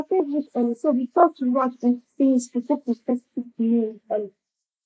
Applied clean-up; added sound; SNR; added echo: neural mask model Resemble Enhance denoiser.